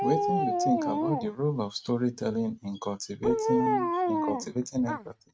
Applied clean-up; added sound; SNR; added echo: neural mask model RNNoise.